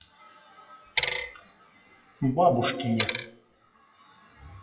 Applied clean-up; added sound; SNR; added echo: classical method WPE with log-MMSE.